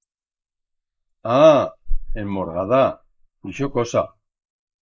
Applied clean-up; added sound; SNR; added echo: neural mask model Resemble Enhance denoiser.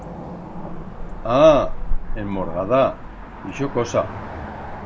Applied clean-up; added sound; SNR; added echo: none; Cricket / Motor vehicle (road); 5 dB; none.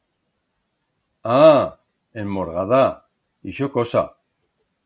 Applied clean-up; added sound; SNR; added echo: none; none; none; none.